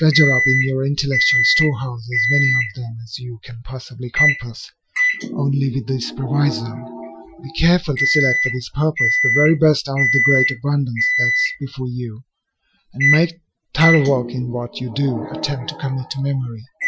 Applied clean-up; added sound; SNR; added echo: classical method Wiener filter.